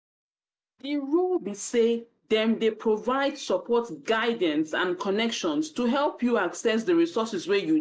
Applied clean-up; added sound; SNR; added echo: none; none; none; none.